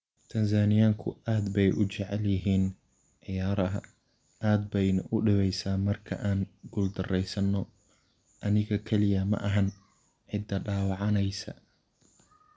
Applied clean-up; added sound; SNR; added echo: none; none; none; none.